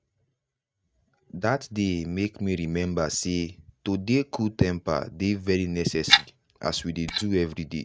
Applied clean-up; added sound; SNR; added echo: neural mask model RNNoise.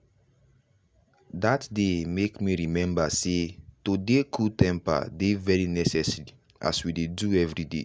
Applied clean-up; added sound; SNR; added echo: none; none; none; none.